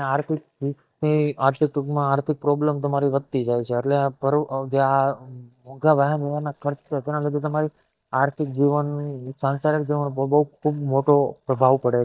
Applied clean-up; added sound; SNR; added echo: neural mask model DeepFilterNet 3.